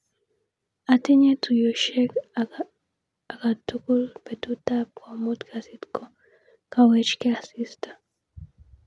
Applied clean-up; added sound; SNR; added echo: none; none; none; none.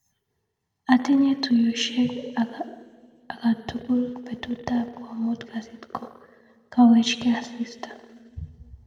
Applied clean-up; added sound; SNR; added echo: none; none; none; reverberation time 1.5 s.